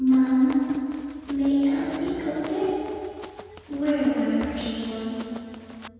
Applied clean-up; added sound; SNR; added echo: none; Run; 18 dB; reverberation time 2.1 s.